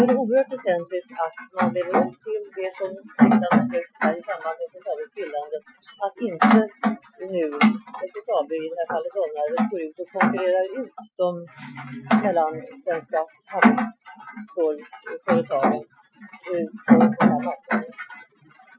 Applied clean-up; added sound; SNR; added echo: classical method Wiener filter.